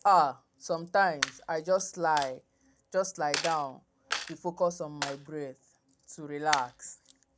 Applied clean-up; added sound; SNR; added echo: none; Coin (dropping); 10 dB; none.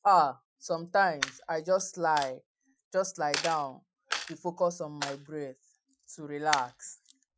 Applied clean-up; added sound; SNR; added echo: classical method Wiener filter.